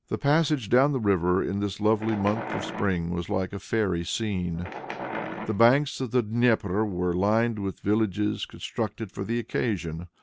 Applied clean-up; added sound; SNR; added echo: none; Wild animals; 10 dB; none.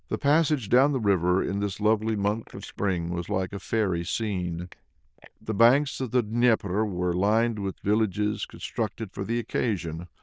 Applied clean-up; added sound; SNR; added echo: neural diffusion model UNIVERSE++.